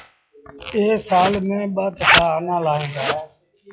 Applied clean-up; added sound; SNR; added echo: classical method log-MMSE.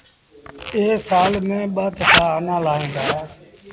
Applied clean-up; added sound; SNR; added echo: none; Zipper (clothing); 3 dB; none.